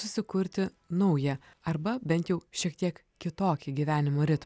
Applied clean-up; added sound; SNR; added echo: none; none; none; none.